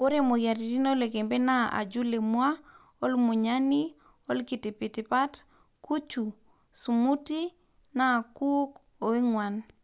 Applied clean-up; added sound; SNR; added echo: none; none; none; none.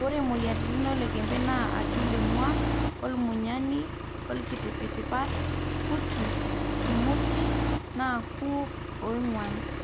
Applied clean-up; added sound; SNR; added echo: none; Accelerating, revving, vroom; -2 dB; none.